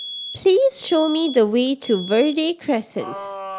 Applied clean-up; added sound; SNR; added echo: none; Alarm; 14 dB; none.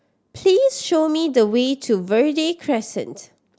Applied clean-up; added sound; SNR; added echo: none; none; none; none.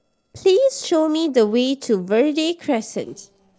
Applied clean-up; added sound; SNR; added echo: neural separator model SepFormer DNS4.